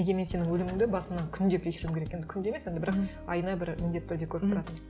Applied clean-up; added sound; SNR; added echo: none; Sliding door / Wood; 18 dB; none.